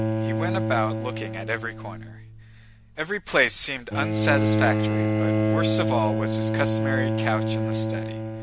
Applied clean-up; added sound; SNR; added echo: none; Bowed string instrument; -3 dB; none.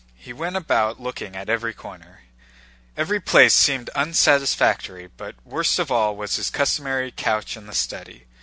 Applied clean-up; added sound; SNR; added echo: none; none; none; none.